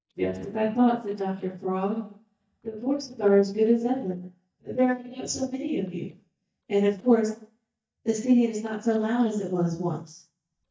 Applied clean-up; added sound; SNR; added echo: neural mask model DeepFilterNet 3.